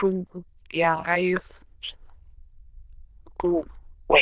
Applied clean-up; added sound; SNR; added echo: neural diffusion model UNIVERSE++.